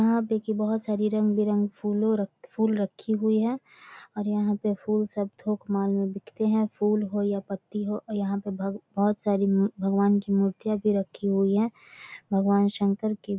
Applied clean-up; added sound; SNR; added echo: none; none; none; none.